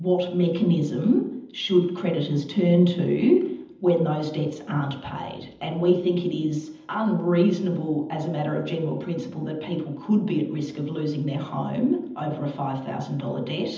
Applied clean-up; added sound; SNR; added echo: none; none; none; reverberation time 0.8 s.